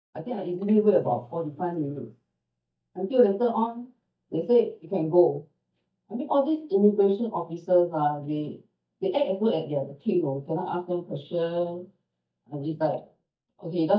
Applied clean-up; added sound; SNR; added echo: neural mask model DeepFilterNet 3.